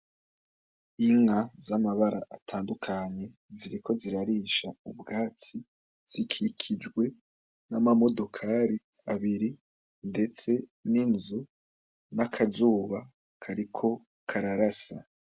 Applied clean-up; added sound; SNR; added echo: none; none; none; none.